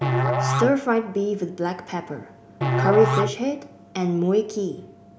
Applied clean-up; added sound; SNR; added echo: none; Musical instrument; 3 dB; none.